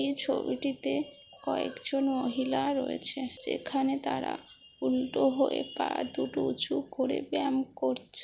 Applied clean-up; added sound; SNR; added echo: none; none; none; none.